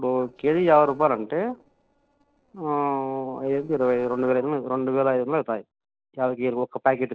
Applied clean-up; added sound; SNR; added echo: neural separator model SepFormer DNS4.